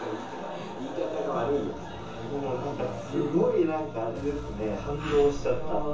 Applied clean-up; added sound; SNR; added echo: none; Explosion; 19 dB; reverberation time 0.7 s.